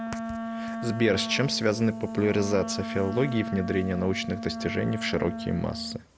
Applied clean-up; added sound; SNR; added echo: none; Wind instrument, woodwind instrument; 7 dB; none.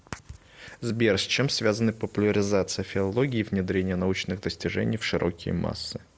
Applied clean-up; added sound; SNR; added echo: none; none; none; none.